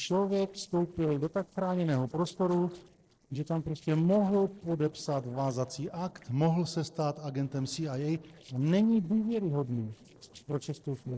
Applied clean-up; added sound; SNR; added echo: neural separator model SepFormer DNS4.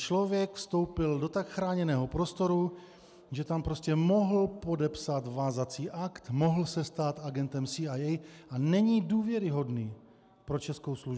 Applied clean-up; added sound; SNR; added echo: none; none; none; none.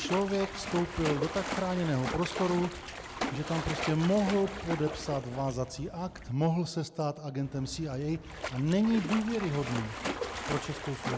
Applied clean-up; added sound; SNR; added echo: none; Splash, splatter; 7 dB; none.